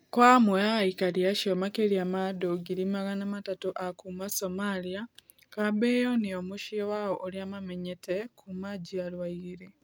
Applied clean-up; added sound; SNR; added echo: none; none; none; none.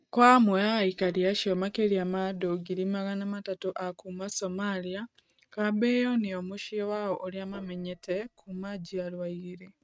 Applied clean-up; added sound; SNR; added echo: neural mask model RNNoise.